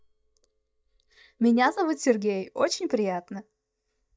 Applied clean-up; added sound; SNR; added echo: neural mask model DeepFilterNet 3.